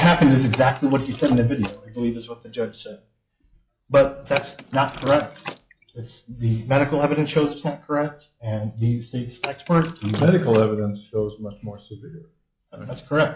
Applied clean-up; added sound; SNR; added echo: classical method log-MMSE.